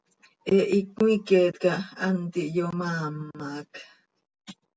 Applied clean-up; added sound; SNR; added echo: none; none; none; none.